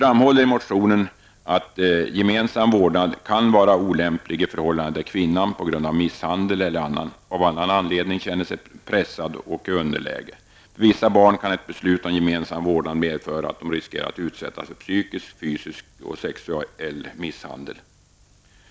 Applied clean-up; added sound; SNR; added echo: none; none; none; none.